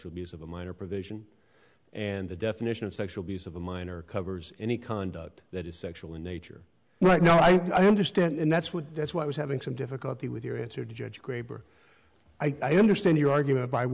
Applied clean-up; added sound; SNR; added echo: none; none; none; none.